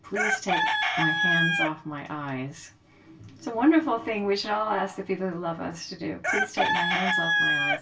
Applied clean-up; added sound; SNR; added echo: none; Chicken, rooster; -1 dB; reverberation time 0.2 s.